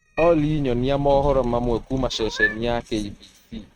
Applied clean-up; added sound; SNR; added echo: neural mask model RNNoise.